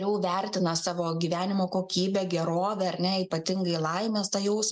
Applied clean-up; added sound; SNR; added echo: none; none; none; none.